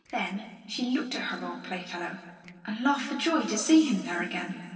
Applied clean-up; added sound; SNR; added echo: neural separator model SepFormer DNS4.